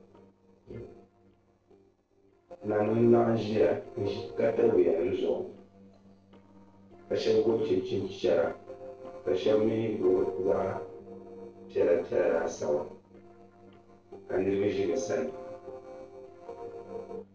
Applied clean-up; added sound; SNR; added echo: neural separator model SepFormer DNS4.